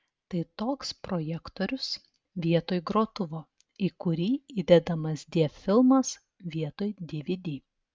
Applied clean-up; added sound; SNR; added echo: none; none; none; none.